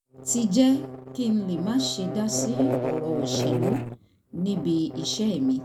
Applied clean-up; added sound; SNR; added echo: none; Buzz; 5 dB; none.